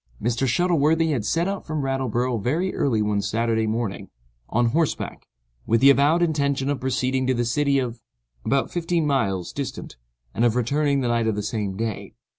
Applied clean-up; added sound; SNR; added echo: none; none; none; none.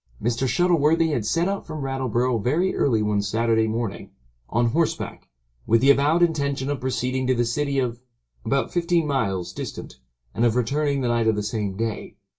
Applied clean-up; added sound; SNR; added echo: none; none; none; reverberation time 0.2 s.